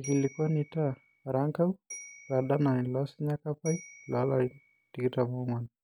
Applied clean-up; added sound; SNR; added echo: none; Bell; 20 dB; none.